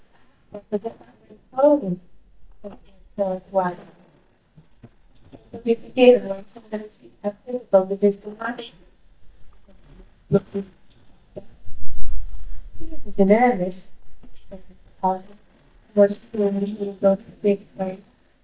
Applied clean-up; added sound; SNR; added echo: neural mask model DeepFilterNet 3.